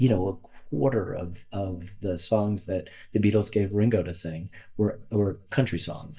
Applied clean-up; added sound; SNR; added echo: neural mask model DeepFilterNet 3.